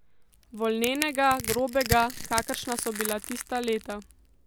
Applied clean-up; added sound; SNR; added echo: none; Crushing; 8 dB; none.